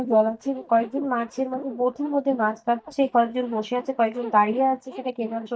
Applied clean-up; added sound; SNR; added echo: neural mask model DeepFilterNet 3.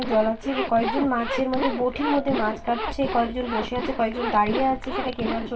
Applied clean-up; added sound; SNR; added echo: none; Zipper (clothing); 5 dB; reverberation time 0.2 s.